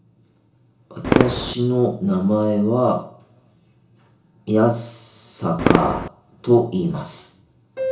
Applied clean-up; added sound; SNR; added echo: none; Fireworks; 5 dB; reverberation time 0.7 s.